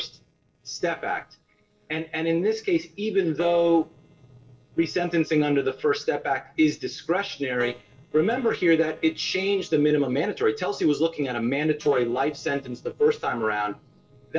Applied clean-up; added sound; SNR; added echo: neural separator model SepFormer DNS4.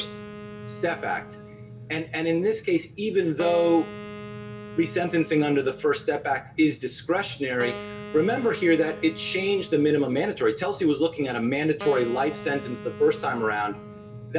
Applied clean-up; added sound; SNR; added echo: none; Wind instrument, woodwind instrument; 15 dB; reverberation time 0.1 s.